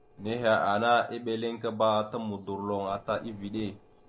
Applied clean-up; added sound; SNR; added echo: neural separator model SepFormer DNS4.